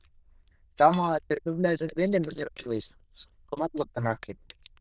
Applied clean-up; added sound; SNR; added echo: neural diffusion model UNIVERSE++.